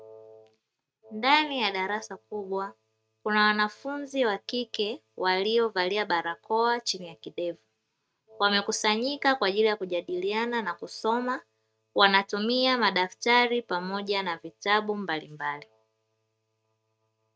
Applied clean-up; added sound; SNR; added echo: neural mask model RNNoise.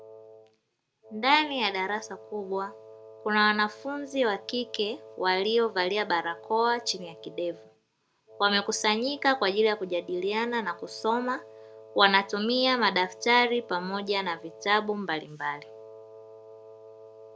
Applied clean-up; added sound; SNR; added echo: none; Wind instrument, woodwind instrument; 20 dB; none.